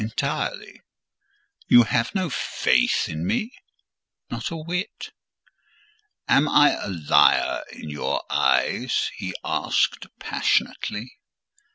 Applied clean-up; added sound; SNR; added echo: none; none; none; none.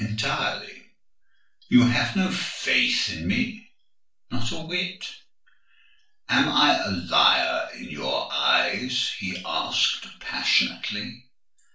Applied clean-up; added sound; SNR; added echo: none; none; none; reverberation time 0.3 s.